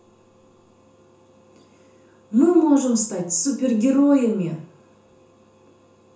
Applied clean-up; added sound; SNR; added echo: none; none; none; reverberation time 0.6 s.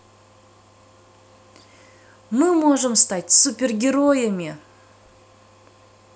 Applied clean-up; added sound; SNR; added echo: none; none; none; none.